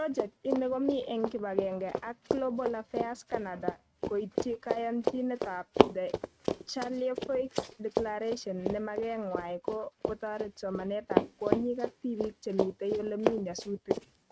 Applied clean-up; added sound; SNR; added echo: neural mask model RNNoise.